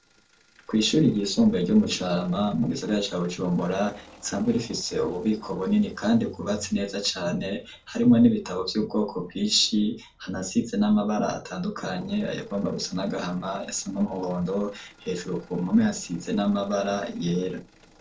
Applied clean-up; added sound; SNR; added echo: neural separator model SepFormer DNS4.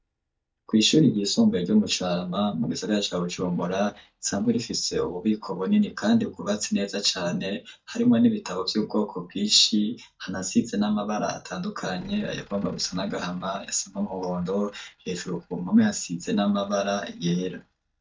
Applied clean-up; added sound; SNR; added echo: neural mask model DeepFilterNet 3.